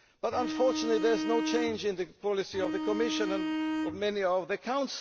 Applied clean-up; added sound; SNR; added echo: none; Bowed string instrument; 3 dB; none.